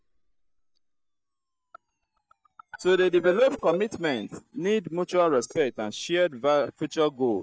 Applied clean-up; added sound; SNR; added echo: neural mask model DeepFilterNet 3.